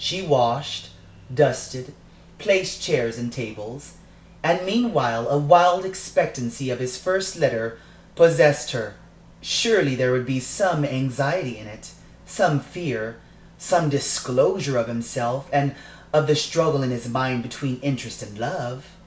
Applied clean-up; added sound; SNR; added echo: none; none; none; none.